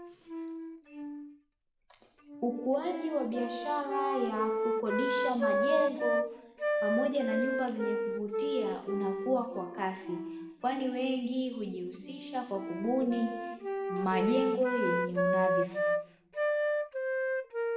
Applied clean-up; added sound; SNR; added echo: none; Wind instrument, woodwind instrument; -1 dB; reverberation time 1.0 s.